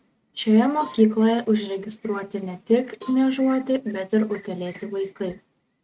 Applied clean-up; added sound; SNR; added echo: neural mask model RNNoise.